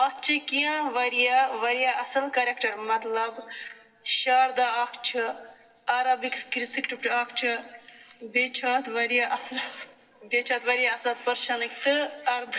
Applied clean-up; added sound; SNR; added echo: none; none; none; reverberation time 1.6 s.